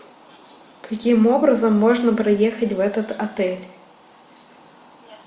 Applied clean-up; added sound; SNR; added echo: none; none; none; none.